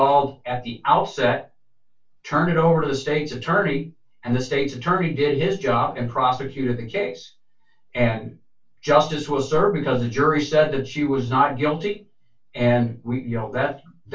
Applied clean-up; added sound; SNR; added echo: none; none; none; reverberation time 0.1 s.